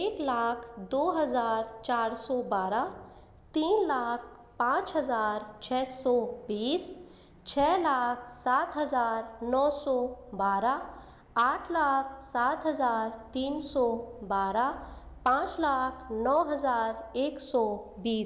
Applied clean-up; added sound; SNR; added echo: none; none; none; none.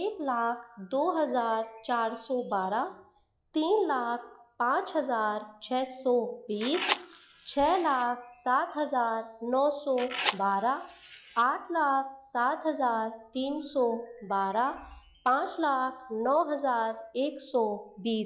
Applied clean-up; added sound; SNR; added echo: classical method log-MMSE.